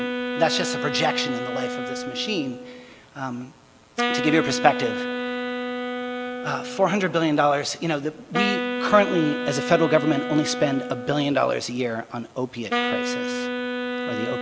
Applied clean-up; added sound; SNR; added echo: none; Wind instrument, woodwind instrument; 4 dB; none.